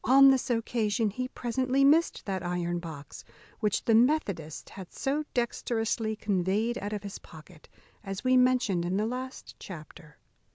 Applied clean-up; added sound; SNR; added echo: none; none; none; none.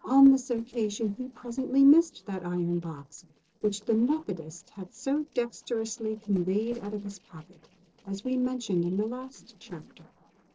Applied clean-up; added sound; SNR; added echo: neural separator model SepFormer DNS4.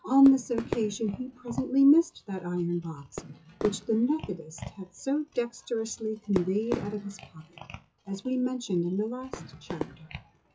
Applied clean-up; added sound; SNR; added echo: classical method WPE with log-MMSE.